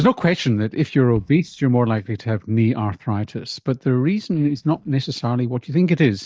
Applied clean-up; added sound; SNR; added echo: neural mask model DeepFilterNet 3.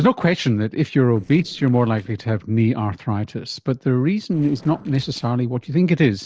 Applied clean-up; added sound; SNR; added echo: neural separator model SepFormer DNS4.